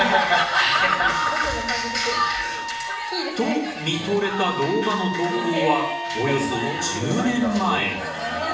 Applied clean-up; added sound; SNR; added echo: none; Trumpet; 9 dB; reverberation time 0.6 s.